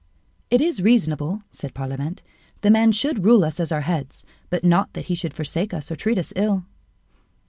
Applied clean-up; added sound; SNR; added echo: none; none; none; none.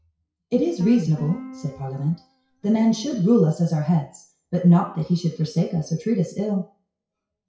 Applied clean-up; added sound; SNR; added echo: classical method WPE with log-MMSE.